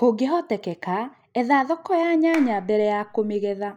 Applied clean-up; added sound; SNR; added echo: none; Clapping; 19 dB; none.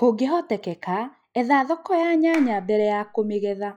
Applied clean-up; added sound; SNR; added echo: classical method log-MMSE.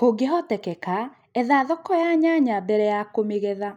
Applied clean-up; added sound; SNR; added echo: none; none; none; none.